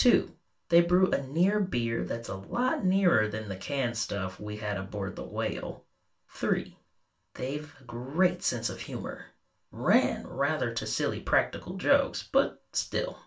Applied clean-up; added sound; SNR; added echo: none; none; none; reverberation time 0.2 s.